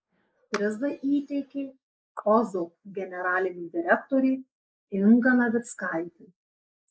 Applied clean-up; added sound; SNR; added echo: neural mask model Resemble Enhance denoiser.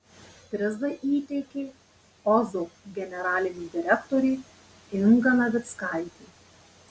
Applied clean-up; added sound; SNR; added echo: none; none; none; none.